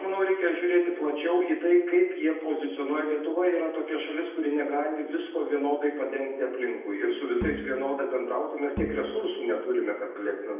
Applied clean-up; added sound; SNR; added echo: neural separator model SepFormer DNS4.